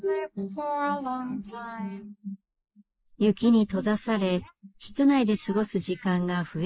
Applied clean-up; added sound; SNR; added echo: neural mask model Resemble Enhance denoiser.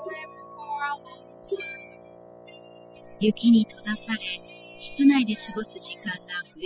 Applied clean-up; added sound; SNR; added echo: classical method spectral subtraction.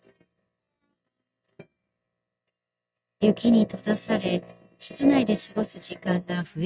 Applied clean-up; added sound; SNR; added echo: neural mask model RNNoise.